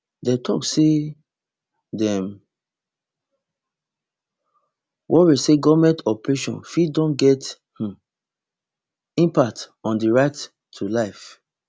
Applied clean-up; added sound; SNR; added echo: none; none; none; none.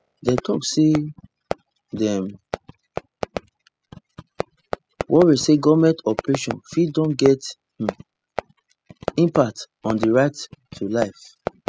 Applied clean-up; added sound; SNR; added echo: classical method spectral subtraction.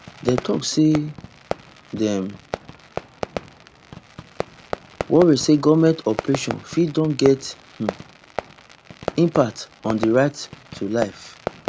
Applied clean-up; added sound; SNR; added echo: none; Fireworks; 11 dB; none.